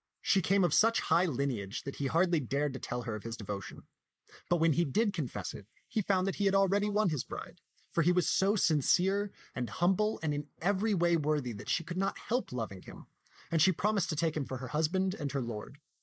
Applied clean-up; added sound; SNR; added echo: neural mask model Resemble Enhance denoiser.